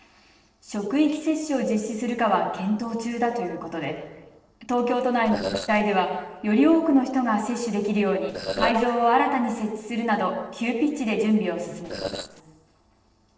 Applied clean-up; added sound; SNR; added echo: neural separator model SepFormer DNS4.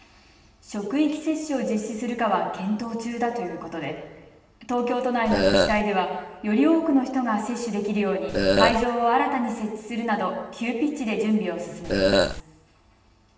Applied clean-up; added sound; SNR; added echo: none; Burping, eructation; -4 dB; reverberation time 1.2 s.